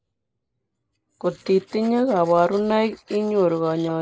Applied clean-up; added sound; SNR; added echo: neural mask model Resemble Enhance denoiser.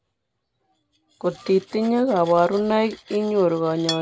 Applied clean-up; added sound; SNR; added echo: none; Cutlery, silverware; 18 dB; none.